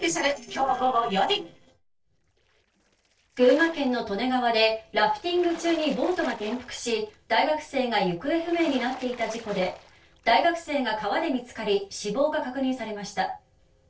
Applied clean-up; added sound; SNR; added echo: neural separator model SepFormer DNS4.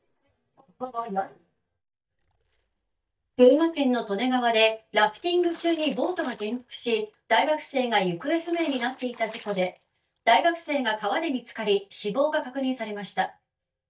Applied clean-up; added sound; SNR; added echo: neural mask model DeepFilterNet 3.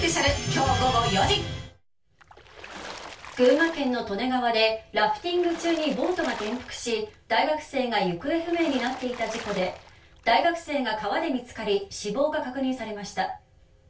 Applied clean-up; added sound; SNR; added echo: none; Water / Splash, splatter; 16 dB; reverberation time 0.2 s.